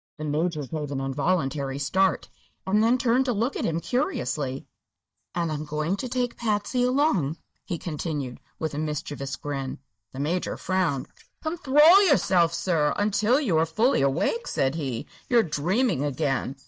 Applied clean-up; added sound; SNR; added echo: neural mask model DeepFilterNet 3.